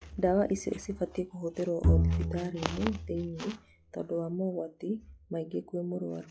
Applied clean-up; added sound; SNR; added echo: classical method log-MMSE.